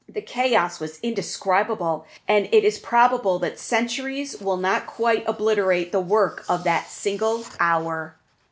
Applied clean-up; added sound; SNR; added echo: none; none; none; none.